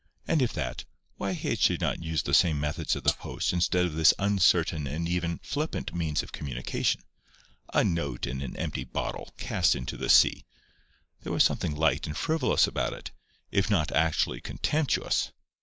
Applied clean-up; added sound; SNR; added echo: neural mask model Resemble Enhance denoiser.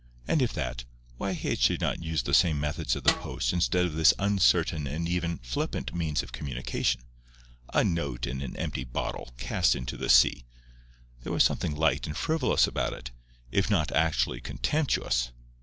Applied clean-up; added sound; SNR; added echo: none; Snare drum; 4 dB; none.